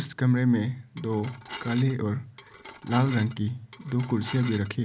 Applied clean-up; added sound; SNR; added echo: none; Dishes, pots, and pans / Glass; 16 dB; none.